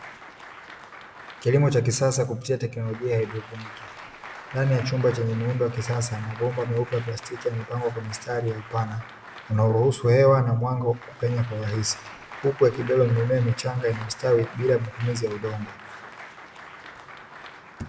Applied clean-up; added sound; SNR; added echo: none; Applause; 17 dB; none.